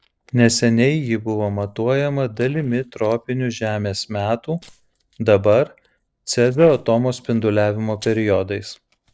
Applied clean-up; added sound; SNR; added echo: neural separator model SepFormer DNS4.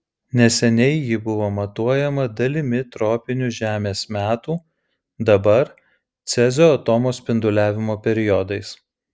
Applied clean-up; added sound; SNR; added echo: none; none; none; none.